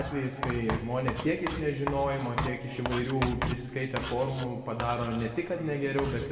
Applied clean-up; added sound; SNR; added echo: none; Writing; 6 dB; reverberation time 2.2 s.